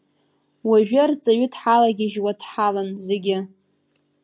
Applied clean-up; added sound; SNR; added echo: none; none; none; none.